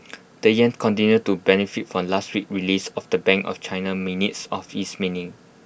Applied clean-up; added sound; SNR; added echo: none; none; none; none.